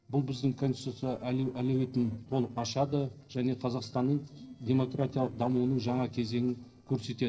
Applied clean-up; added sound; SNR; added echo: neural separator model SepFormer DNS4.